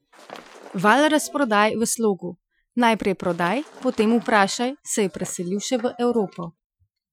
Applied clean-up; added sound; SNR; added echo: classical method Wiener filter.